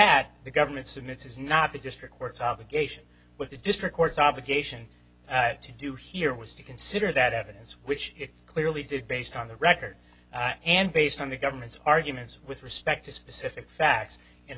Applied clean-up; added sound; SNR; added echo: none; none; none; none.